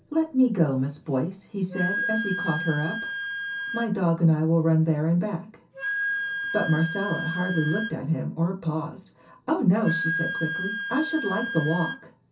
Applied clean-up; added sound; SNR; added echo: none; Wind instrument, woodwind instrument; 7 dB; reverberation time 0.3 s.